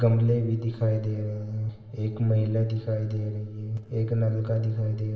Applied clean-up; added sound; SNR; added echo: none; none; none; reverberation time 1.2 s.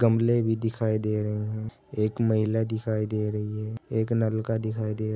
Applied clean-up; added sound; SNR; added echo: none; none; none; none.